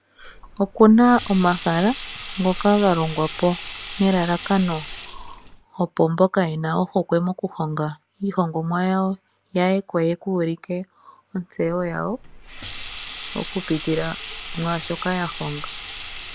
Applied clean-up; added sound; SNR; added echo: none; Sink (filling or washing); 14 dB; none.